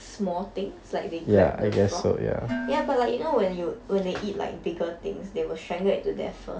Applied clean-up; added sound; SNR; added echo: none; Dishes, pots, and pans; 15 dB; none.